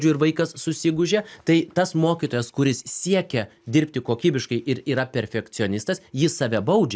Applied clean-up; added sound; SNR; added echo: none; none; none; none.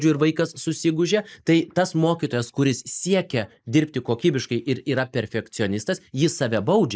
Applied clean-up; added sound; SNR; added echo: neural mask model Resemble Enhance denoiser.